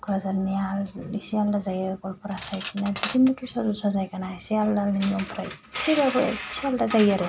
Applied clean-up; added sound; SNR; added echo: none; Cutlery, silverware; 15 dB; none.